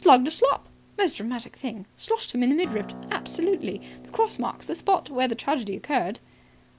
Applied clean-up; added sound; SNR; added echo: none; Acoustic guitar; 20 dB; none.